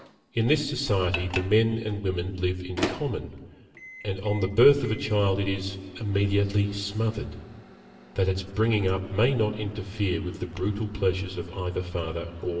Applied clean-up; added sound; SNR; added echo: none; Microwave oven; 15 dB; reverberation time 1.3 s.